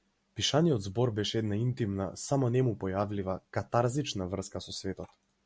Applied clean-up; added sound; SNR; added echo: none; none; none; none.